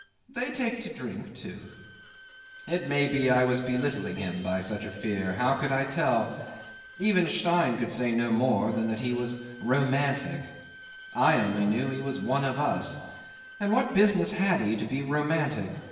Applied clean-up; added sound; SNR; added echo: none; Bowed string instrument; 19 dB; reverberation time 1.2 s.